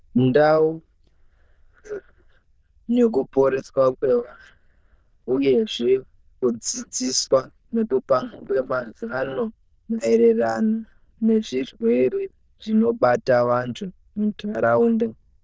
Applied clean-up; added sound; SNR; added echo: neural diffusion model UNIVERSE++.